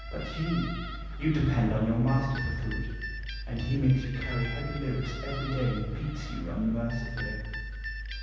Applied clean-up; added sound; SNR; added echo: none; Guitar; 13 dB; reverberation time 1.1 s.